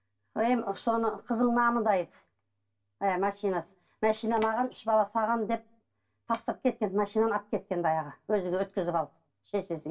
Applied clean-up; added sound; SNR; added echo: none; none; none; reverberation time 0.2 s.